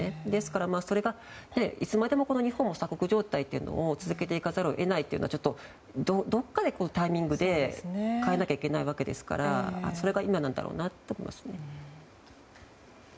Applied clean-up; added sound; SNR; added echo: none; none; none; none.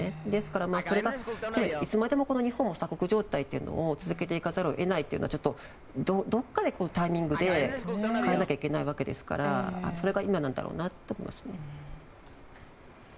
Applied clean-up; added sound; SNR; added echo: none; Fixed-wing aircraft, airplane; 11 dB; none.